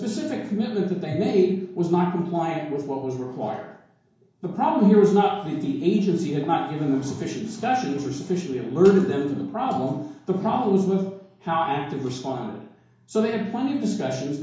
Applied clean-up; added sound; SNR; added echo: none; none; none; reverberation time 0.6 s.